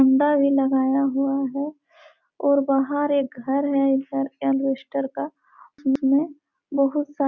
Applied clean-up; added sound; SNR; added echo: none; none; none; none.